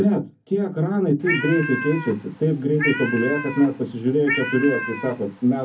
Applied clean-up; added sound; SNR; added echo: none; Cat; 8 dB; reverberation time 0.3 s.